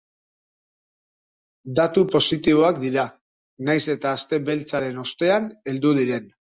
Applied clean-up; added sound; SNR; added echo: none; none; none; none.